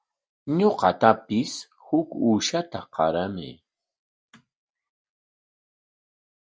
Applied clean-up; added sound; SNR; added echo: none; none; none; none.